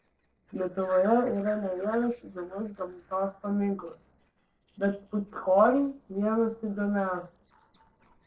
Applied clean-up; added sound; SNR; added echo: neural separator model SepFormer DNS4.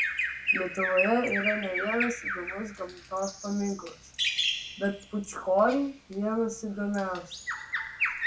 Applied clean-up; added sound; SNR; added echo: none; Bird vocalization, bird call, bird song; 2 dB; reverberation time 0.1 s.